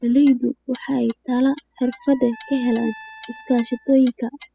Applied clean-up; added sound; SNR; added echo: classical method spectral subtraction.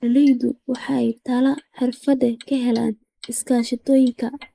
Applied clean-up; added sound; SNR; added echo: neural mask model Resemble Enhance denoiser.